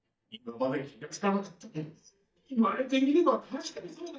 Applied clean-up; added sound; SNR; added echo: neural mask model DeepFilterNet 3.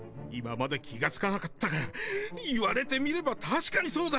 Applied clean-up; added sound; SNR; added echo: none; none; none; none.